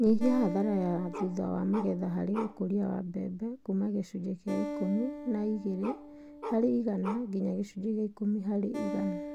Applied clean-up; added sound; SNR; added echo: none; Acoustic guitar + Bark; 10 dB; none.